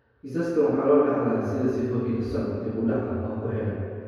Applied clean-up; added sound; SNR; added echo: none; none; none; reverberation time 2.2 s.